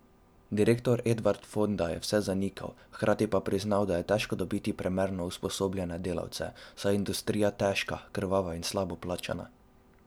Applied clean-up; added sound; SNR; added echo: none; none; none; none.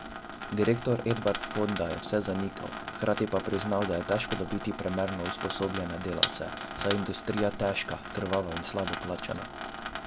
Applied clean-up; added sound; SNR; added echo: none; Sink (filling or washing) / Water tap, faucet; 5 dB; none.